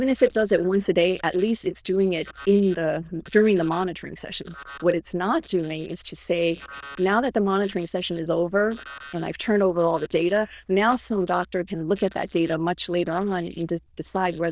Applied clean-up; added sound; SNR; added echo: neural diffusion model UNIVERSE++.